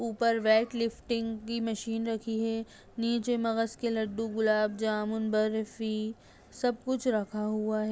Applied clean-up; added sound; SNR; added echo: none; none; none; none.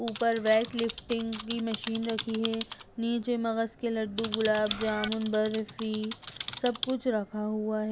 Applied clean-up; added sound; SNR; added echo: none; Bird + Typing; 10 dB; none.